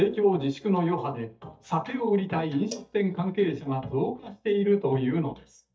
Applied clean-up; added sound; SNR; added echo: neural mask model DeepFilterNet 3.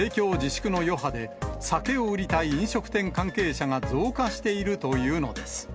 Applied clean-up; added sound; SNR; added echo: none; none; none; none.